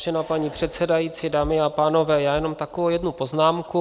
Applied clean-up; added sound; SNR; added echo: none; none; none; none.